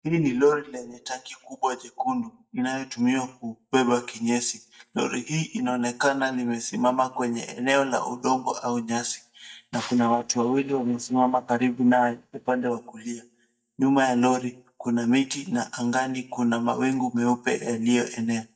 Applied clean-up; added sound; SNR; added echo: neural mask model DeepFilterNet 3.